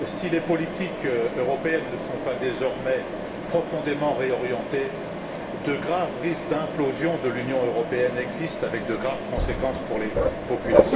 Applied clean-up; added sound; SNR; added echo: none; Mechanisms; 2 dB; reverberation time 1.2 s.